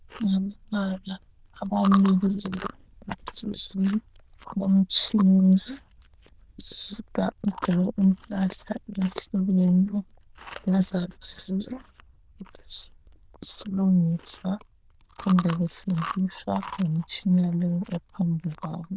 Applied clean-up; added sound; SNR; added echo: neural diffusion model UNIVERSE++.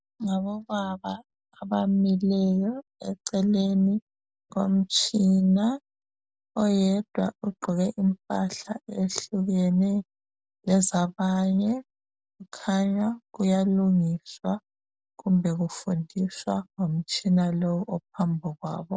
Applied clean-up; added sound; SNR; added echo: none; none; none; none.